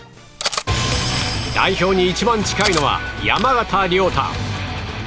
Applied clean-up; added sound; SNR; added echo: none; Cutlery, silverware; 11 dB; none.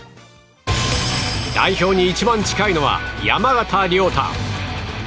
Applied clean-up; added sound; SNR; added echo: none; none; none; none.